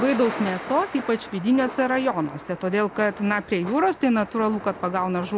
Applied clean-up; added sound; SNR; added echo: none; Thunder / Rain; 13 dB; none.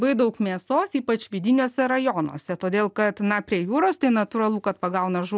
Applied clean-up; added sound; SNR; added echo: none; none; none; none.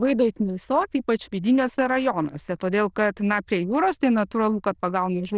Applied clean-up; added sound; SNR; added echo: neural diffusion model UNIVERSE++.